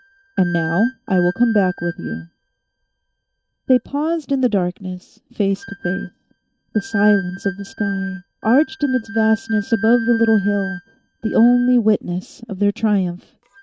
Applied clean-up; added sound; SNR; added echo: neural mask model RNNoise.